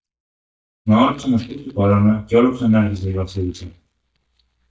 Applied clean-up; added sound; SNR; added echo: neural mask model DeepFilterNet 3.